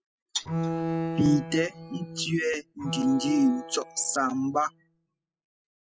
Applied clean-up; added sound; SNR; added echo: classical method spectral subtraction.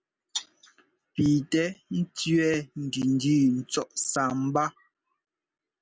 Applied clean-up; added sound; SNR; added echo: none; none; none; none.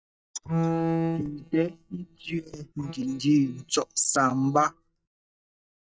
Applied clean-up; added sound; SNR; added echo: neural mask model DeepFilterNet 3.